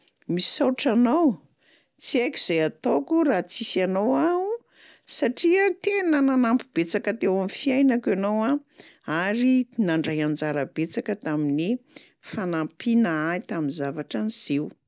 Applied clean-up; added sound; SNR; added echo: none; none; none; none.